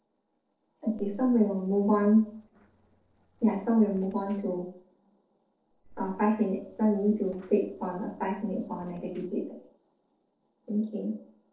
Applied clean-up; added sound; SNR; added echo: neural separator model SepFormer DNS4.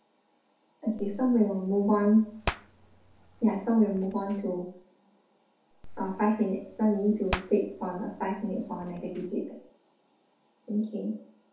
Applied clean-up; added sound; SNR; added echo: none; Hands; 13 dB; reverberation time 0.5 s.